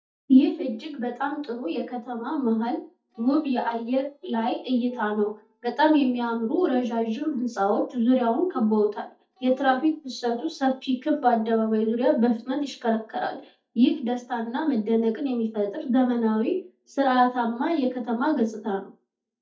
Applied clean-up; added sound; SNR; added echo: neural mask model DeepFilterNet 3.